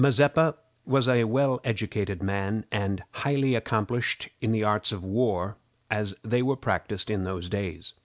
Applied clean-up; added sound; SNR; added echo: none; none; none; none.